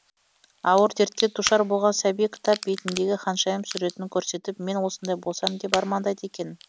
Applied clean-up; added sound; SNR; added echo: none; Crack / Crackle; 13 dB; none.